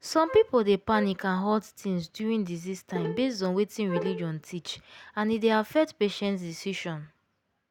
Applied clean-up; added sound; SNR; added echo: none; Wind instrument, woodwind instrument + Bowed string instrument; 10 dB; none.